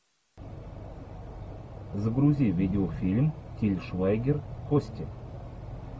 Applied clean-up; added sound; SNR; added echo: none; none; none; none.